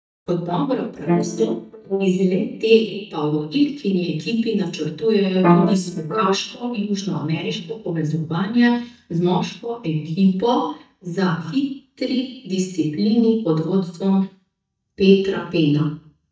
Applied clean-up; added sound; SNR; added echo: neural mask model DeepFilterNet 3.